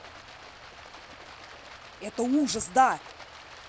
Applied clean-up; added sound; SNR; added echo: none; Stream; 16 dB; none.